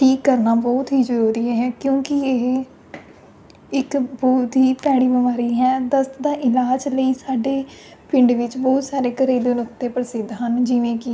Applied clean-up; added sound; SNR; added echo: none; none; none; none.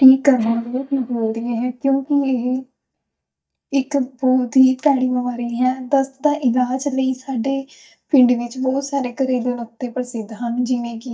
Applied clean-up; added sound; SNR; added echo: neural mask model DeepFilterNet 3.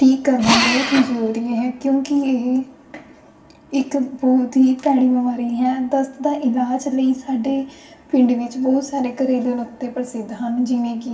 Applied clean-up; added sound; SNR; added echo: none; Drill; 5 dB; reverberation time 0.6 s.